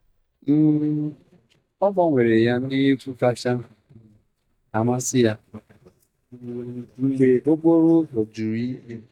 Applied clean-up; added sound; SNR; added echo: neural mask model DeepFilterNet 3.